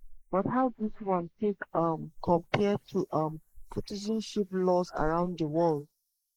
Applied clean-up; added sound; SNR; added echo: neural mask model Resemble Enhance denoiser.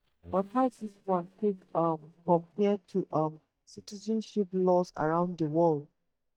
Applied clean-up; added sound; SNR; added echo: neural mask model DeepFilterNet 3.